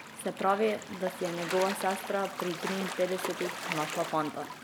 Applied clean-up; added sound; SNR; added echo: none; Gull, seagull / Waves, surf; 7 dB; none.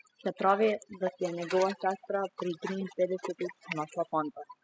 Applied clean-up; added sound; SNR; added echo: classical method spectral subtraction.